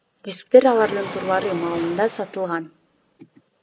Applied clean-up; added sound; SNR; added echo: none; Mechanisms; 14 dB; none.